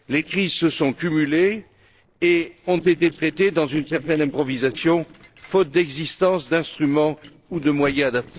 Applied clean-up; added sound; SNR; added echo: neural separator model SepFormer DNS4.